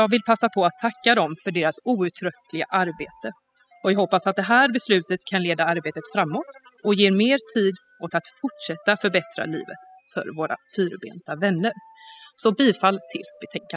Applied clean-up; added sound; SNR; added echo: classical method spectral subtraction.